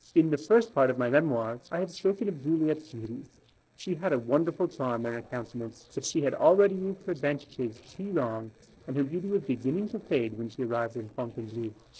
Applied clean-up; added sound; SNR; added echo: neural separator model SepFormer DNS4.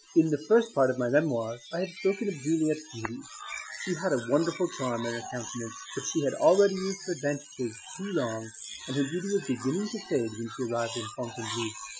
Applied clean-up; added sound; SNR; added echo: classical method Wiener filter.